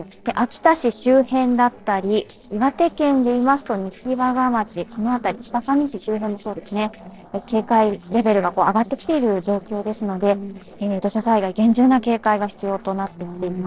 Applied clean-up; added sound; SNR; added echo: neural separator model SepFormer DNS4.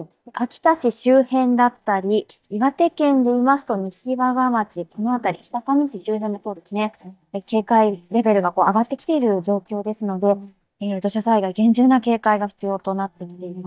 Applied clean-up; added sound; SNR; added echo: neural mask model DeepFilterNet 3.